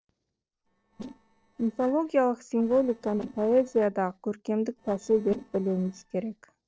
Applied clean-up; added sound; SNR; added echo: neural separator model SepFormer DNS4.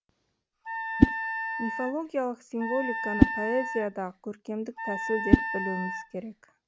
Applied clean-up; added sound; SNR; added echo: none; Whoosh, swoosh, swish + Wind instrument, woodwind instrument; -4 dB; none.